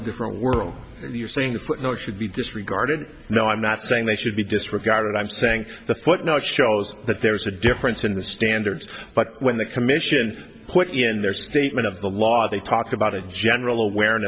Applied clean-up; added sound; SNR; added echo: none; Thump, thud; 15 dB; none.